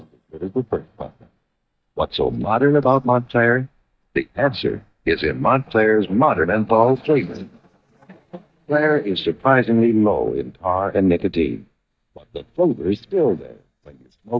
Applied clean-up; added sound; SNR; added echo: neural mask model DeepFilterNet 3.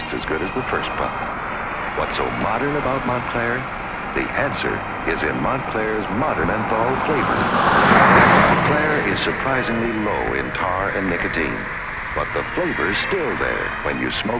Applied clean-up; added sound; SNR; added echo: none; Cricket; -1 dB; none.